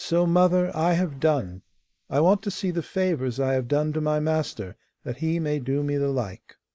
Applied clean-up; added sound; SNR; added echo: neural mask model Resemble Enhance denoiser.